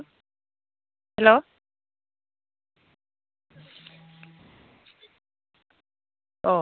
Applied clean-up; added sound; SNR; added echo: none; none; none; none.